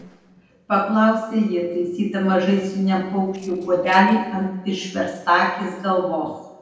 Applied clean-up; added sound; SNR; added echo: neural separator model SepFormer DNS4.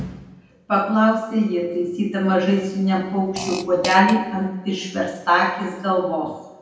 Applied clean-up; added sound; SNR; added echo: none; Fart; 14 dB; reverberation time 0.9 s.